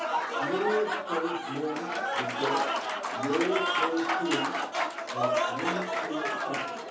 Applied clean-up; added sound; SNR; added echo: none; Applause / Crowd; -3 dB; reverberation time 0.7 s.